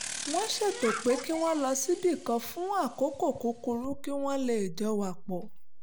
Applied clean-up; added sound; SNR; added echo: none; Bicycle; 9 dB; none.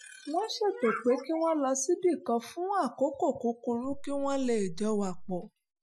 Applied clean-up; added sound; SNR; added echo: classical method Wiener filter.